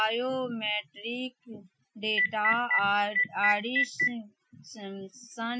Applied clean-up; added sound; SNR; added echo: classical method Wiener filter.